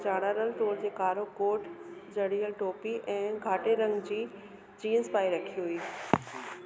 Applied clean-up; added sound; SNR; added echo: none; none; none; none.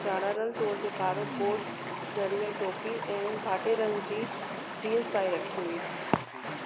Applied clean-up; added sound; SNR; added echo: none; Stream; 6 dB; none.